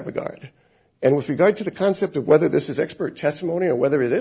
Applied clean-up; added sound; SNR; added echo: none; none; none; none.